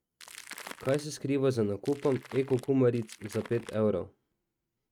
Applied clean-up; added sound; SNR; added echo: neural mask model RNNoise.